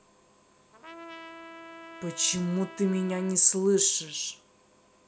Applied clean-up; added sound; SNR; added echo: none; Trumpet; 17 dB; none.